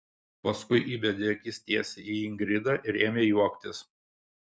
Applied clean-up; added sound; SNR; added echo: none; none; none; none.